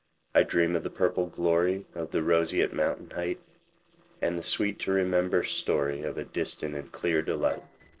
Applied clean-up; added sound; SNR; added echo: neural separator model SepFormer DNS4.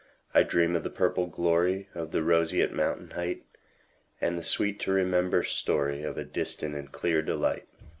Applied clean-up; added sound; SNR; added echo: none; none; none; none.